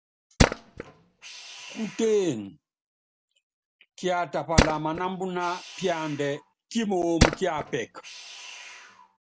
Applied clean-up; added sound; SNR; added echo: none; Tools; -1 dB; none.